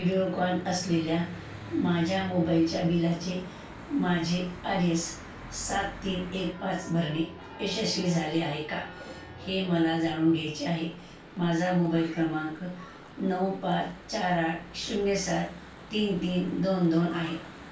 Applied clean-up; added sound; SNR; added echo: none; Church bell / Traffic noise, roadway noise; 16 dB; reverberation time 0.3 s.